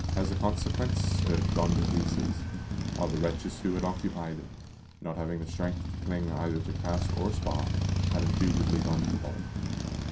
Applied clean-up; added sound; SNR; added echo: none; Motorcycle; -3 dB; reverberation time 0.3 s.